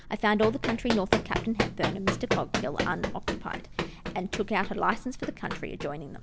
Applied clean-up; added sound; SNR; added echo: none; Run; 2 dB; none.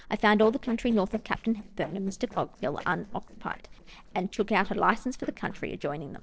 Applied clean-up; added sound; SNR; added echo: neural separator model SepFormer DNS4.